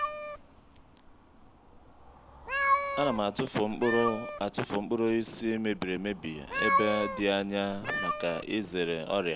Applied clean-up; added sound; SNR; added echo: none; Meow; 3 dB; none.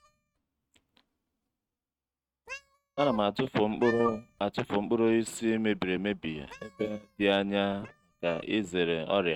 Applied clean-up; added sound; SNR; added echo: neural mask model RNNoise.